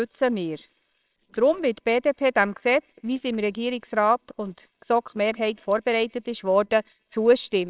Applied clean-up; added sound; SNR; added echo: neural separator model SepFormer WHAMR!.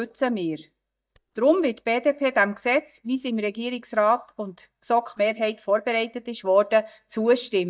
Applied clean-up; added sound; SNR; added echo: neural mask model DeepFilterNet 3.